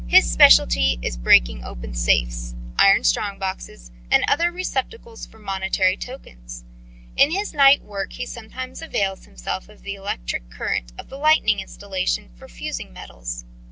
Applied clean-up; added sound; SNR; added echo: none; none; none; none.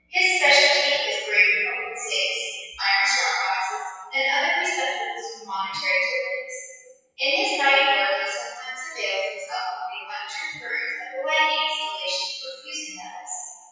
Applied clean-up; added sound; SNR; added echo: classical method WPE with log-MMSE.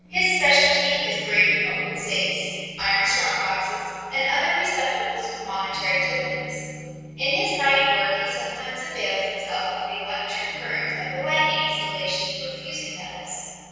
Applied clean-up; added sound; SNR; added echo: neural separator model SepFormer DNS4.